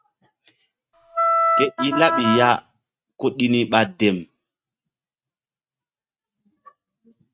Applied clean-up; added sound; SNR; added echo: neural mask model RNNoise.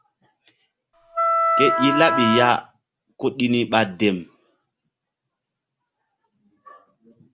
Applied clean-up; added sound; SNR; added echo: none; Wind instrument, woodwind instrument; -4 dB; none.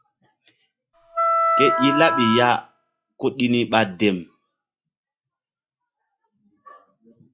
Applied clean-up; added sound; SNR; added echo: classical method log-MMSE.